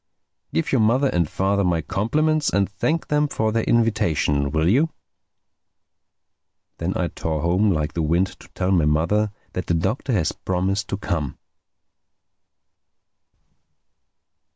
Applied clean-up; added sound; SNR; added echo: none; none; none; none.